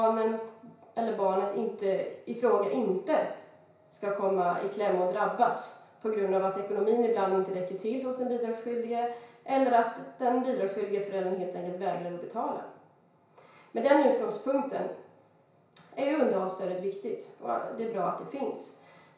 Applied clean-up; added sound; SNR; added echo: none; none; none; reverberation time 0.6 s.